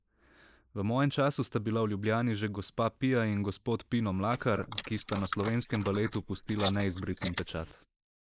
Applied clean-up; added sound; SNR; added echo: neural mask model Resemble Enhance denoiser.